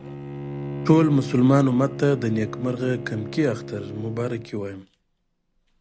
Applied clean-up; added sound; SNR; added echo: none; Bowed string instrument; 11 dB; none.